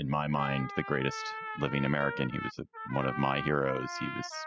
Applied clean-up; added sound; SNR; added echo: classical method spectral subtraction.